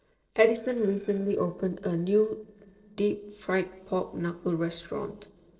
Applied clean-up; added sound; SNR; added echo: neural separator model SepFormer DNS4.